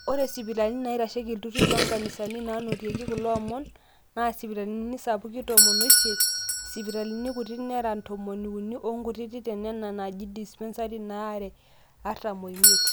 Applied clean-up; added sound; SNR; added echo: none; Doorbell + Gurgling; -3 dB; none.